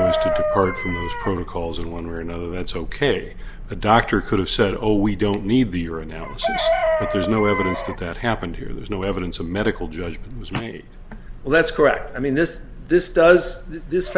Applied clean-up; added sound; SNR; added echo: none; Chicken, rooster; 8 dB; none.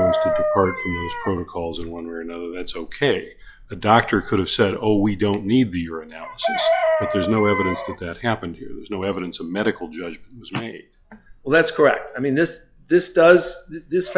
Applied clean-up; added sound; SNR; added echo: classical method log-MMSE.